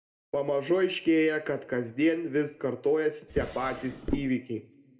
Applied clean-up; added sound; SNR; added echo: none; Drawer open or close; 7 dB; reverberation time 1.1 s.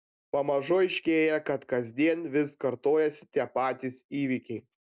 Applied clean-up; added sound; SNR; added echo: none; none; none; none.